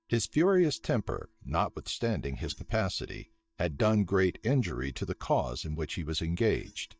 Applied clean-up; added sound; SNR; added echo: neural mask model DeepFilterNet 3.